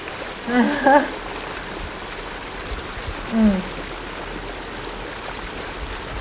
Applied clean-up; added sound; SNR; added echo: none; Stream; 7 dB; none.